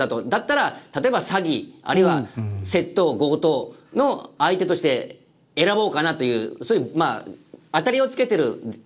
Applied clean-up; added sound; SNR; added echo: none; none; none; none.